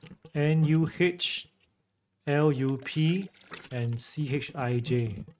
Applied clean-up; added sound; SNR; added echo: neural mask model RNNoise.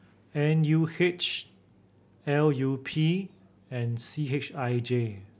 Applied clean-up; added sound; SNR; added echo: none; none; none; none.